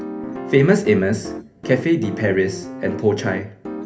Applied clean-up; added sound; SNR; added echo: none; Piano; 11 dB; reverberation time 0.3 s.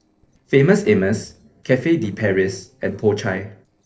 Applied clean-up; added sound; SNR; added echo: neural separator model SepFormer DNS4.